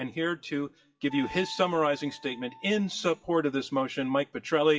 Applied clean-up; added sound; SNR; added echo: classical method WPE with log-MMSE.